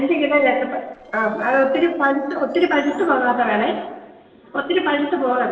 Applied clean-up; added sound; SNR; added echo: neural separator model SepFormer DNS4.